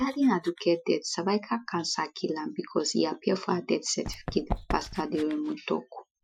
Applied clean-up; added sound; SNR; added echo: classical method Wiener filter.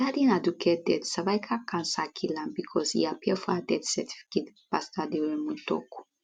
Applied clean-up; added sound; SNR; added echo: none; none; none; none.